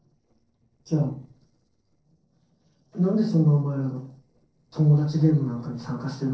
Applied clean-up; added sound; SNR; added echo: neural separator model SepFormer DNS4.